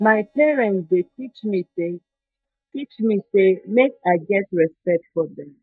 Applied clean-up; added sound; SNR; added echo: neural mask model DeepFilterNet 3.